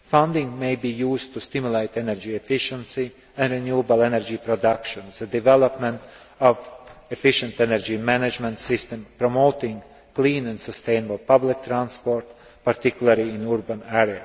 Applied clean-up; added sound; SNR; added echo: none; none; none; none.